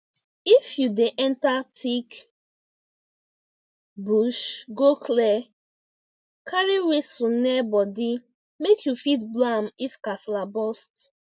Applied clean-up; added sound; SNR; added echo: none; none; none; none.